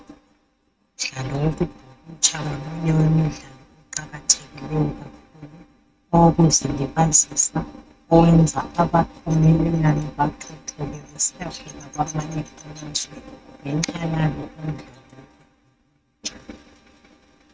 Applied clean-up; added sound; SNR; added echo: neural mask model RNNoise.